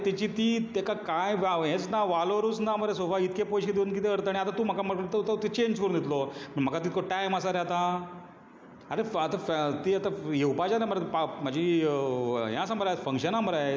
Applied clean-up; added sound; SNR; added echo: none; none; none; none.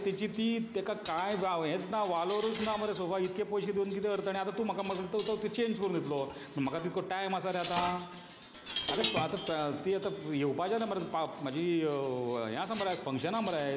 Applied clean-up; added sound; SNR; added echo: none; Chink, clink; -4 dB; none.